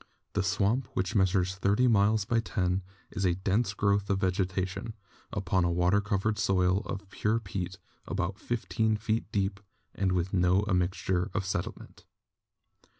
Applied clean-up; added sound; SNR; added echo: none; none; none; none.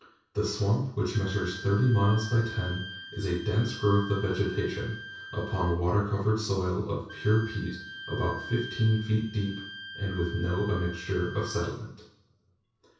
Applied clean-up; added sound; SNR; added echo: none; Wind instrument, woodwind instrument; 15 dB; reverberation time 0.6 s.